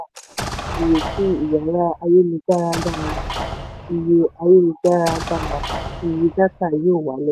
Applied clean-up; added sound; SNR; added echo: none; Explosion; 10 dB; none.